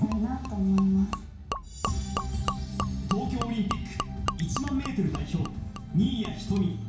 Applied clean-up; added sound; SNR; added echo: none; Gurgling / Liquid; 7 dB; reverberation time 0.6 s.